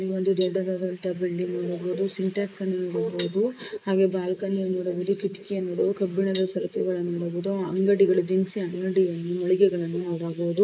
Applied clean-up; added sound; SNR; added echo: neural mask model Resemble Enhance denoiser.